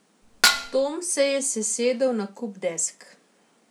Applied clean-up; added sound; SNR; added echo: none; Dishes, pots, and pans; -3 dB; none.